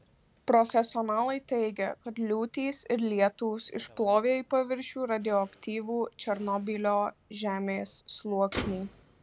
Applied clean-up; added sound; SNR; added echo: none; Motor vehicle (road); 18 dB; none.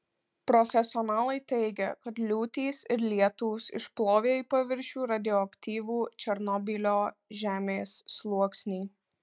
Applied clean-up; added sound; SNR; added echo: none; none; none; none.